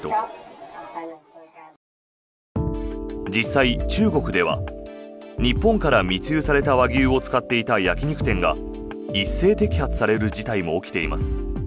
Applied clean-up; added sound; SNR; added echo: none; none; none; none.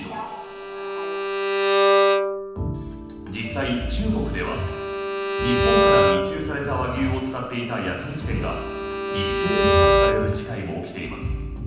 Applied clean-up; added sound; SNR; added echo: none; Bowed string instrument; -3 dB; reverberation time 1.1 s.